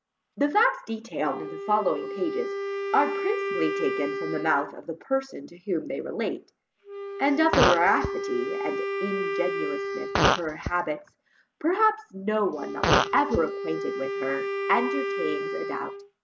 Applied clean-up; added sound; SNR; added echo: none; Fart + Wind instrument, woodwind instrument; 2 dB; none.